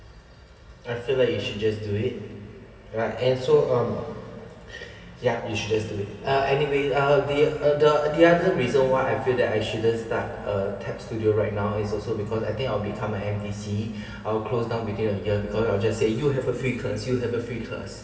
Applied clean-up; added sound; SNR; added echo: none; none; none; reverberation time 2.5 s.